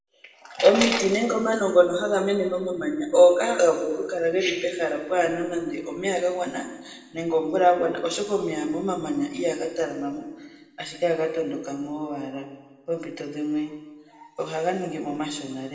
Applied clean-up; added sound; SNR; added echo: none; none; none; reverberation time 1.2 s.